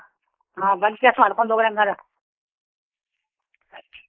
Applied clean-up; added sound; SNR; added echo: neural mask model Resemble Enhance denoiser.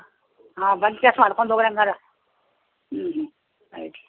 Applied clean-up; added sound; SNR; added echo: none; none; none; none.